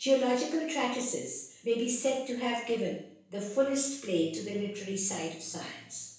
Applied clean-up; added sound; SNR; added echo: none; none; none; reverberation time 0.7 s.